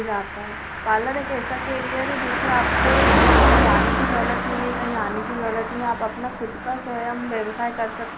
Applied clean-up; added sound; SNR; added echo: none; Car passing by; -4 dB; none.